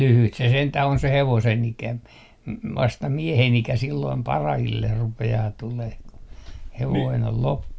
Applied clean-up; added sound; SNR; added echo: none; none; none; none.